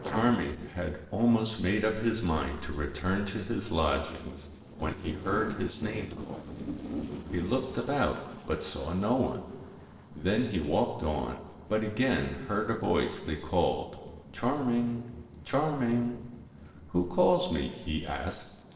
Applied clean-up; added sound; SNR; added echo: neural separator model SepFormer DNS4.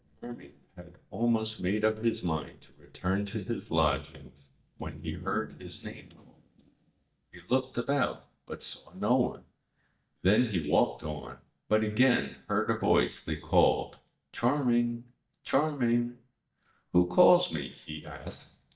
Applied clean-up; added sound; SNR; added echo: neural mask model DeepFilterNet 3.